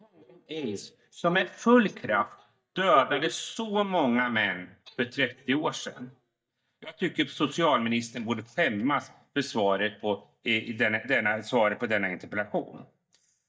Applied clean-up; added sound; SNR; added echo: neural mask model DeepFilterNet 3.